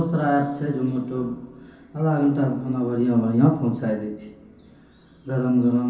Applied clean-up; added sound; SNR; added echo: none; none; none; reverberation time 0.9 s.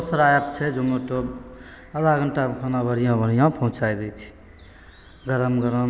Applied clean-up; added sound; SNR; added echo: none; none; none; none.